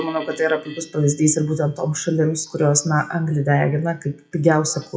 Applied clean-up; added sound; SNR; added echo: classical method WPE with log-MMSE.